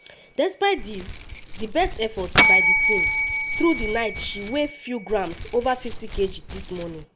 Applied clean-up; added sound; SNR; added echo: none; Bell + Keys jangling; -1 dB; none.